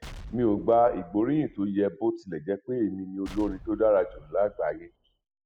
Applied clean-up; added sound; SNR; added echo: none; Explosion; 19 dB; none.